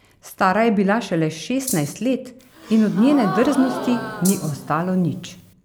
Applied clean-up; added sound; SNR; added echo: none; Gasp + Rattle (instrument); 10 dB; none.